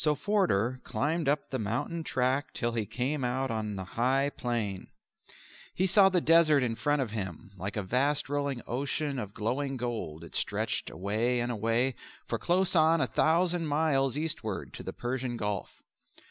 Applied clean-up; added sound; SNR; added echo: none; none; none; none.